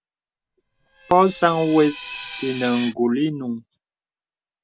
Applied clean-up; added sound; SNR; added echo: none; Screech; 11 dB; none.